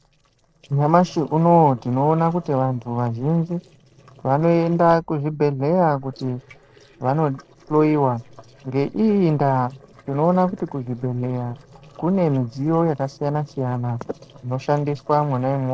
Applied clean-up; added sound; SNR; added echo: neural separator model SepFormer DNS4.